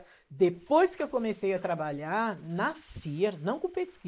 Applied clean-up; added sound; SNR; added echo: neural mask model Resemble Enhance denoiser.